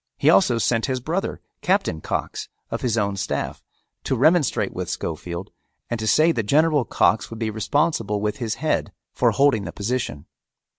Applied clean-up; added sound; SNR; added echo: none; none; none; none.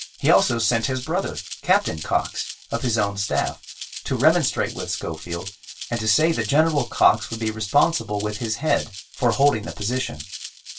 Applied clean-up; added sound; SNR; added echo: none; Rattle (instrument); 14 dB; reverberation time 0.2 s.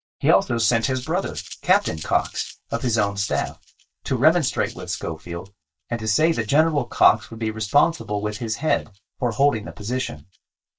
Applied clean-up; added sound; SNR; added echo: neural mask model DeepFilterNet 3.